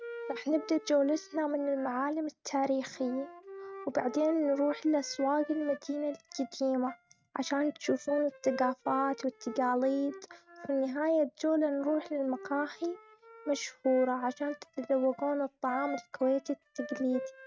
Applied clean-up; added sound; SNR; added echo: neural mask model RNNoise.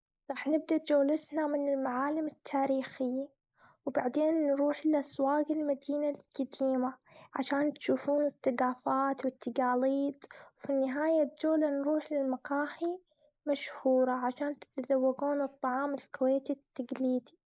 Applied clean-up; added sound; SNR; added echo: neural mask model Resemble Enhance denoiser.